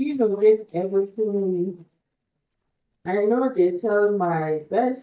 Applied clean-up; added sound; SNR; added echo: neural mask model DeepFilterNet 3.